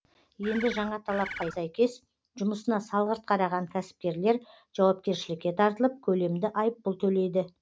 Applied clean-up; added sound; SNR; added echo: none; Bird; 11 dB; none.